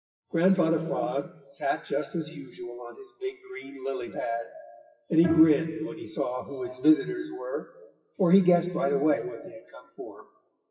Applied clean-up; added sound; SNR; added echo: classical method WPE with log-MMSE.